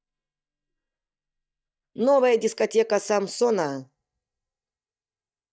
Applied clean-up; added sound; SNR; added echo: neural mask model DeepFilterNet 3.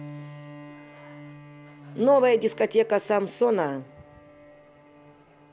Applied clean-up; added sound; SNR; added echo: none; Bowed string instrument; 19 dB; none.